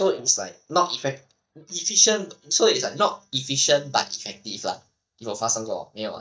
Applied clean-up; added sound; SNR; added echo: neural mask model DeepFilterNet 3.